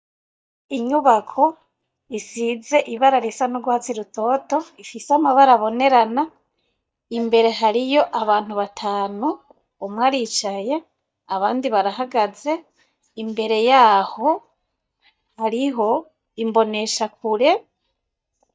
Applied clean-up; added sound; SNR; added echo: neural mask model DeepFilterNet 3.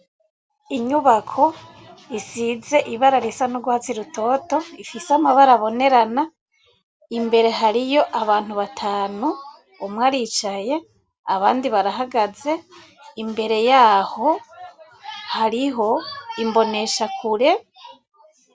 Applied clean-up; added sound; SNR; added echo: none; none; none; none.